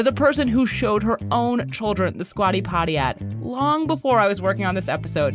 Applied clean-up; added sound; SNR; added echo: none; none; none; none.